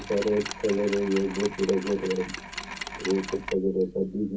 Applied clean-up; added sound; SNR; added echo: none; Mechanisms; 11 dB; reverberation time 0.3 s.